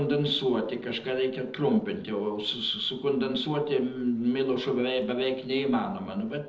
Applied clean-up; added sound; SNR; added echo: neural separator model SepFormer DNS4.